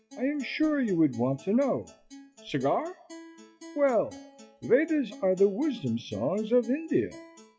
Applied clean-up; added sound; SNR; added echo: classical method WPE with log-MMSE.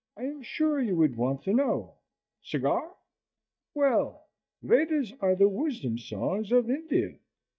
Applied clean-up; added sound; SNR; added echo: neural mask model DeepFilterNet 3.